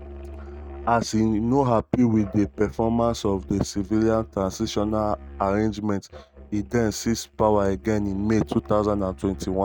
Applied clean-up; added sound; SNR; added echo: neural mask model RNNoise.